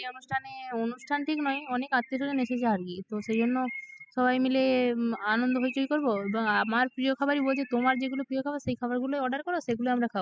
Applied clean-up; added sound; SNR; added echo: classical method spectral subtraction.